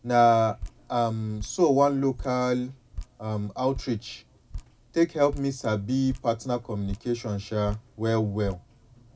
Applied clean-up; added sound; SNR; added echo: none; Drip; 16 dB; reverberation time 0.2 s.